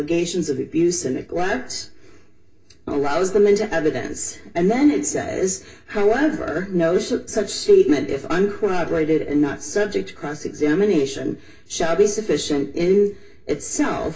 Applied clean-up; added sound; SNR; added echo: none; none; none; reverberation time 0.2 s.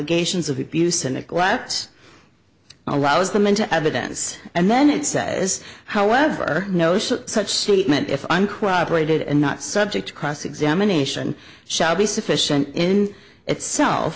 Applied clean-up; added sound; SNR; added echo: none; none; none; none.